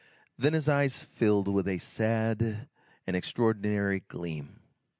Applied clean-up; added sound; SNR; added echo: none; none; none; none.